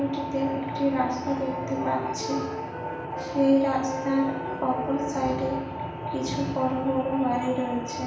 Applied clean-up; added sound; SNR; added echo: none; Wind instrument, woodwind instrument; 15 dB; reverberation time 0.9 s.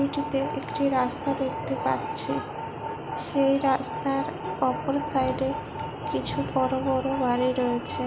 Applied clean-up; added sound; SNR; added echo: none; none; none; none.